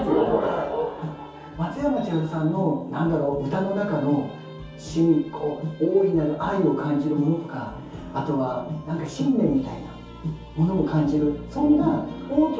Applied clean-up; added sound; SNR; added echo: none; none; none; reverberation time 0.6 s.